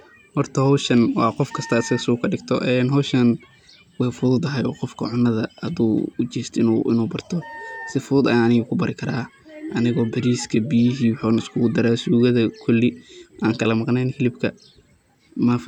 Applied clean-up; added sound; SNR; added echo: none; Wind instrument, woodwind instrument; 17 dB; none.